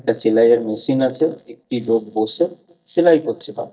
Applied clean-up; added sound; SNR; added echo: neural mask model DeepFilterNet 3.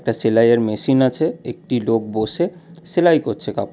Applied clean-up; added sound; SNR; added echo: none; none; none; none.